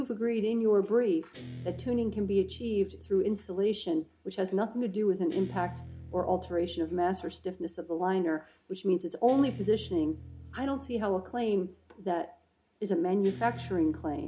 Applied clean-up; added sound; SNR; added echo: none; Guitar; 17 dB; reverberation time 0.3 s.